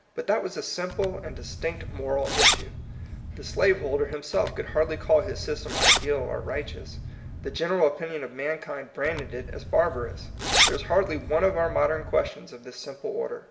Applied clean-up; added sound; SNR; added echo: none; Zipper (clothing); 1 dB; reverberation time 0.6 s.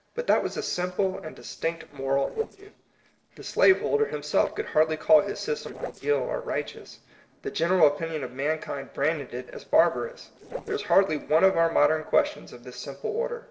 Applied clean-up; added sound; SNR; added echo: neural separator model SepFormer DNS4.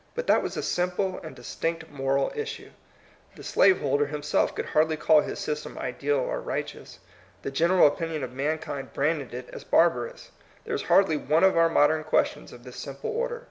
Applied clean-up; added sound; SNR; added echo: none; none; none; none.